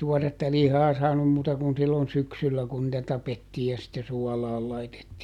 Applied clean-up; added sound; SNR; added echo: none; none; none; none.